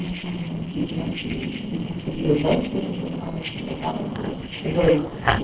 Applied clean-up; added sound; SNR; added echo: neural separator model SepFormer DNS4.